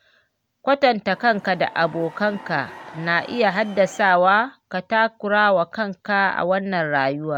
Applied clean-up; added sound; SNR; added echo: none; Crowd / Cheering; 19 dB; none.